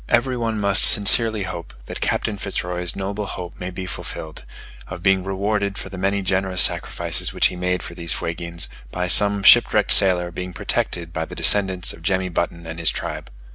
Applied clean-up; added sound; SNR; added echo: none; none; none; none.